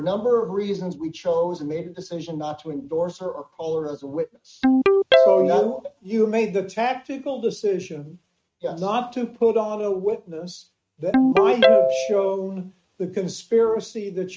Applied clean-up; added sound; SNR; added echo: neural mask model RNNoise.